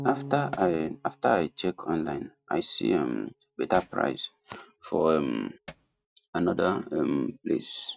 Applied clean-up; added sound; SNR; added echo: neural mask model RNNoise.